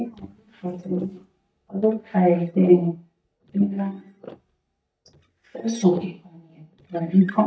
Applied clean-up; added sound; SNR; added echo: neural mask model DeepFilterNet 3.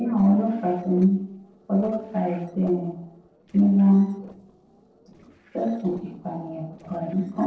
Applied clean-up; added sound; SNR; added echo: neural separator model SepFormer DNS4.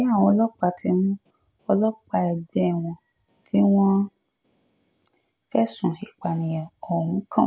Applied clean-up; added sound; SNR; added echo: none; none; none; none.